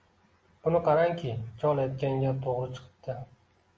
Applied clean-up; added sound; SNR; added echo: none; none; none; none.